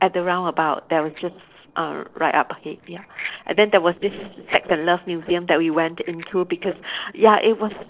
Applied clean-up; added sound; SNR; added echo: neural separator model SepFormer DNS4.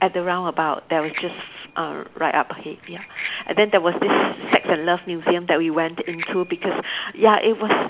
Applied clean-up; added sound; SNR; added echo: none; Bicycle bell; 18 dB; none.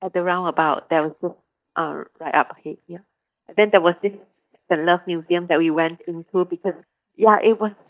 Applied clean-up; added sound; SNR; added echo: neural mask model DeepFilterNet 3.